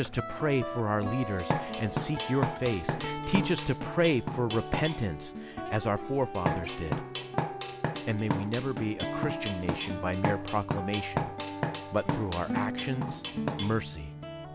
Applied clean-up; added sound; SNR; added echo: none; Drum kit; 4 dB; none.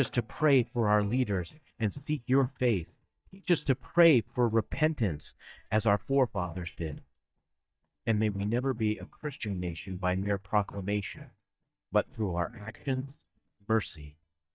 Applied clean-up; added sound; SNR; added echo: neural mask model DeepFilterNet 3.